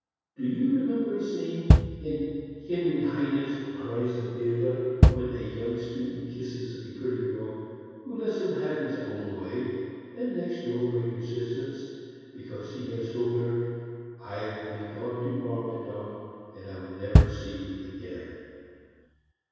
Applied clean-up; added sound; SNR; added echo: none; Bass drum; -5 dB; reverberation time 2.2 s.